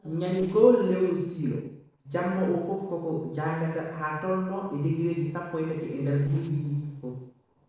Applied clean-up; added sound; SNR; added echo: neural separator model SepFormer DNS4.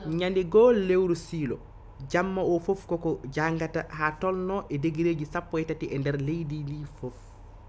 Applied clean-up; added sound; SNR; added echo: none; none; none; none.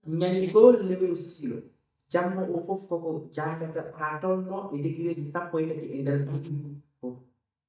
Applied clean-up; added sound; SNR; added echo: neural mask model DeepFilterNet 3.